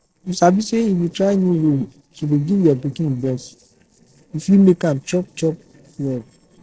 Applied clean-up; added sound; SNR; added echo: neural separator model SepFormer DNS4.